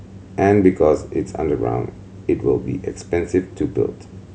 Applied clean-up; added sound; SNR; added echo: none; none; none; none.